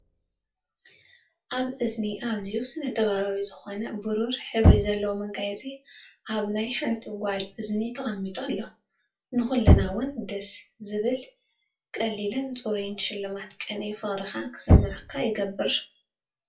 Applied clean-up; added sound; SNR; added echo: classical method WPE with log-MMSE.